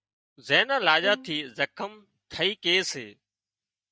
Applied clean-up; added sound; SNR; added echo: neural mask model DeepFilterNet 3.